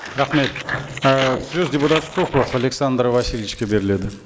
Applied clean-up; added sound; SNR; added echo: neural mask model Resemble Enhance denoiser.